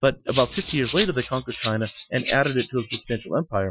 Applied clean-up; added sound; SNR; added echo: classical method Wiener filter.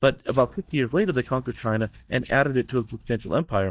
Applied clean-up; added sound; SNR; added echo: neural mask model DeepFilterNet 3.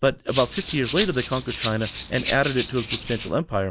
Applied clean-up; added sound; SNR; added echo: none; Rattle (instrument); 8 dB; none.